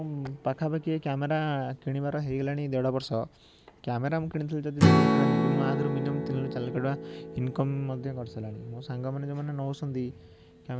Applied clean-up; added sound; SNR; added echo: none; Strum; 0 dB; none.